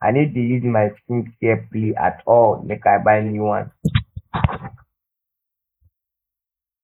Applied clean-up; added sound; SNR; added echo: neural mask model Resemble Enhance denoiser.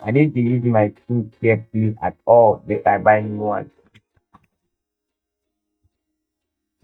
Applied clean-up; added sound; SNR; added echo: neural mask model DeepFilterNet 3.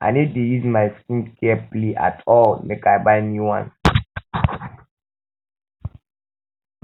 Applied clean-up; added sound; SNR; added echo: none; none; none; none.